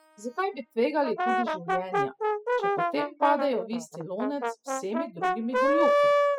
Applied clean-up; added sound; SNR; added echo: classical method spectral subtraction.